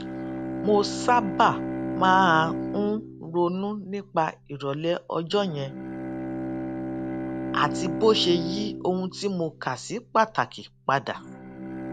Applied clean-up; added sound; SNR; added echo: none; Bowed string instrument; 7 dB; none.